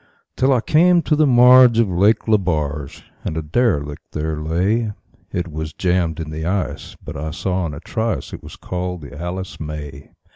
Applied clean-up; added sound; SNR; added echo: none; none; none; none.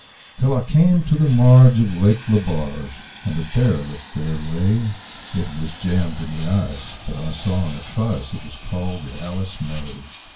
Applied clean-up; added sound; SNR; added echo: none; Fixed-wing aircraft, airplane; 20 dB; reverberation time 0.2 s.